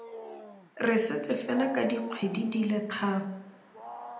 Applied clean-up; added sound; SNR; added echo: none; Wild animals; 14 dB; reverberation time 0.7 s.